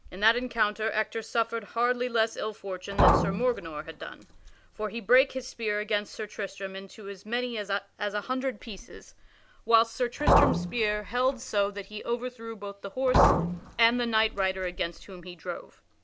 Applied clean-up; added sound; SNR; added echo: none; Liquid; -1 dB; none.